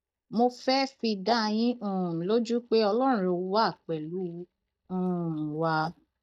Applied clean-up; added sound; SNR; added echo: neural mask model DeepFilterNet 3.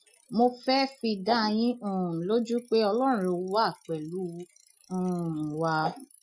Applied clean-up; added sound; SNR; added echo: classical method Wiener filter.